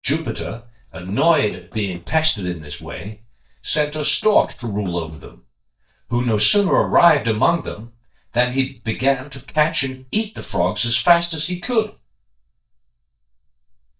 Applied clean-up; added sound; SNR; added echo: neural mask model DeepFilterNet 3.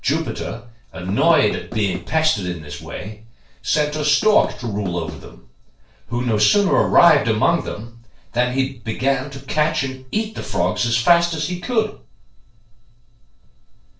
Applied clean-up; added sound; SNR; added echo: neural separator model SepFormer DNS4.